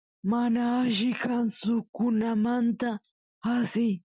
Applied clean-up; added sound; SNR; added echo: none; none; none; none.